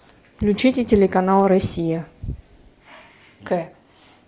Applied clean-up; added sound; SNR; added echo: none; none; none; none.